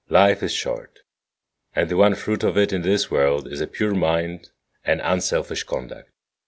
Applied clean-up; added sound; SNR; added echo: none; none; none; none.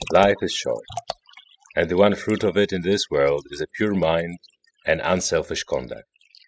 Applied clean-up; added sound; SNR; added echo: classical method spectral subtraction.